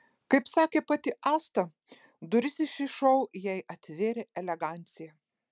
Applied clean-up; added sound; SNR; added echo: none; none; none; none.